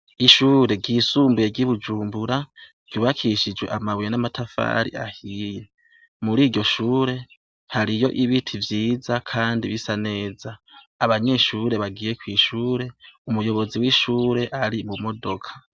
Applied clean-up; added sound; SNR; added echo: none; none; none; none.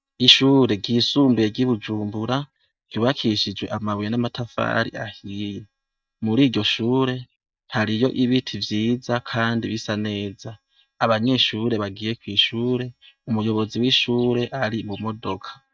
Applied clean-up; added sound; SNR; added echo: neural mask model DeepFilterNet 3.